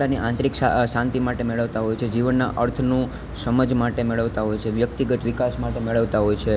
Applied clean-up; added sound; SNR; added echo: none; none; none; none.